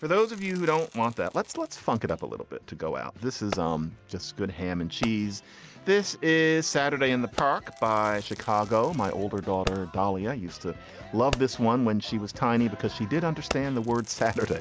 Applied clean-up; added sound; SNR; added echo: none; Fireworks; 16 dB; none.